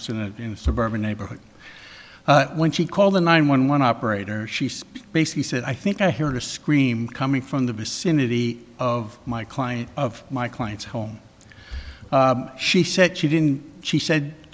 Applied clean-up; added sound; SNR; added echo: none; none; none; none.